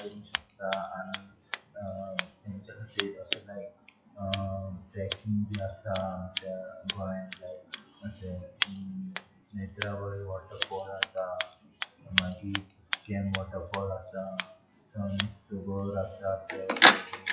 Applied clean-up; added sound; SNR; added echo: classical method WPE with log-MMSE.